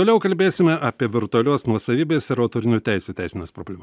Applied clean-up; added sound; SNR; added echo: none; none; none; none.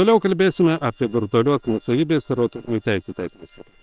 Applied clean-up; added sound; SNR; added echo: neural separator model SepFormer WHAM!.